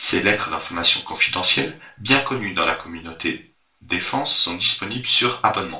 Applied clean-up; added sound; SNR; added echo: none; none; none; reverberation time 0.3 s.